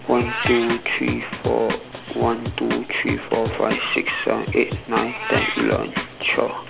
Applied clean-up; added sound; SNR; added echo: none; Meow + Drum; 7 dB; none.